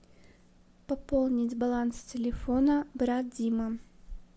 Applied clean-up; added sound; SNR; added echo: none; none; none; none.